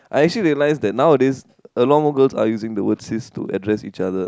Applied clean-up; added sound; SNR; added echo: none; none; none; none.